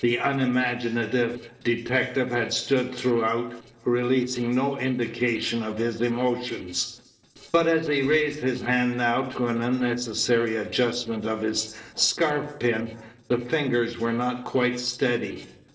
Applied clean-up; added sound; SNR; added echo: neural separator model SepFormer DNS4.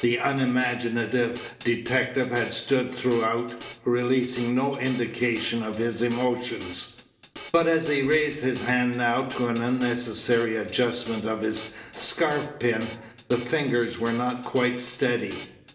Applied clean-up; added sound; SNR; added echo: none; Drum kit; 13 dB; reverberation time 0.8 s.